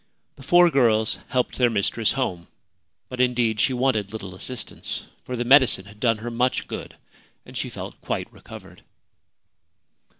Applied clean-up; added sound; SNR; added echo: none; none; none; none.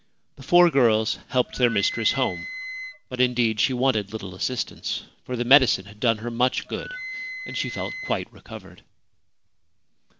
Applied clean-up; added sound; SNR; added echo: none; Wind instrument, woodwind instrument; 12 dB; none.